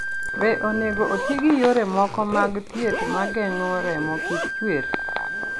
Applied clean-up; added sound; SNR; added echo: none; Wind instrument, woodwind instrument + Zipper (clothing); 5 dB; none.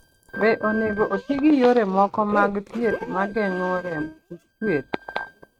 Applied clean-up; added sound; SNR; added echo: neural mask model RNNoise.